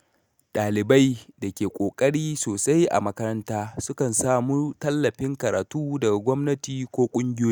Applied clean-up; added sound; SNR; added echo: none; none; none; none.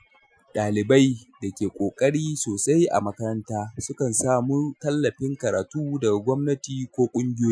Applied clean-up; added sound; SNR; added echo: classical method Wiener filter.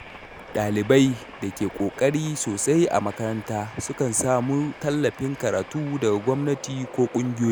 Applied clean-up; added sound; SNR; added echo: none; Train; 17 dB; none.